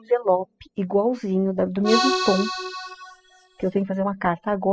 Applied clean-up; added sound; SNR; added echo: classical method spectral subtraction.